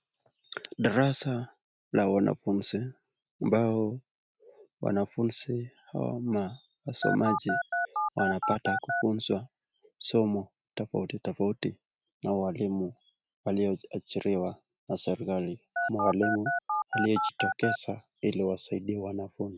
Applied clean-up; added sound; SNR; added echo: neural mask model RNNoise.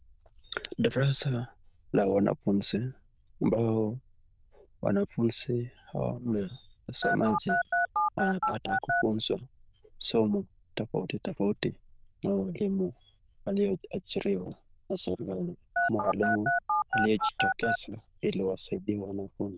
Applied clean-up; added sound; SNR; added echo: neural diffusion model UNIVERSE++.